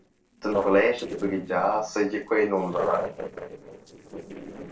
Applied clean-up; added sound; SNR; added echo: neural separator model SepFormer DNS4.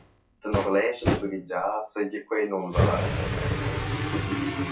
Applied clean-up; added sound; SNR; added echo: classical method WPE with log-MMSE.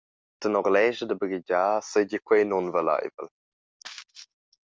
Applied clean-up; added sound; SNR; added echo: none; none; none; none.